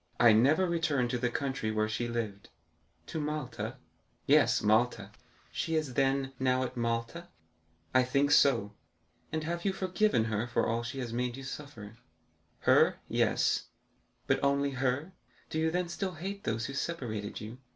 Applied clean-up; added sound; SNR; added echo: none; none; none; none.